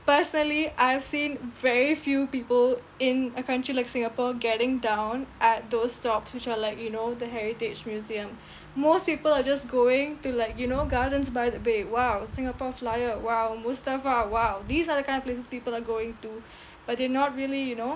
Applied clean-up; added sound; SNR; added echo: none; none; none; none.